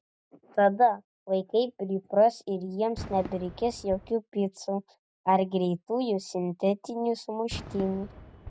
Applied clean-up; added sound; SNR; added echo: none; Fireworks; 19 dB; none.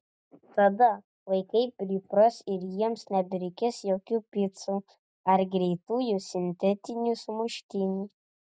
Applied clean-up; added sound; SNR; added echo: none; none; none; none.